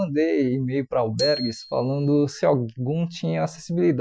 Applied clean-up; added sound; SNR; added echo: classical method Wiener filter.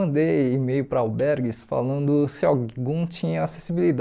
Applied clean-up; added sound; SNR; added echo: neural mask model Resemble Enhance denoiser.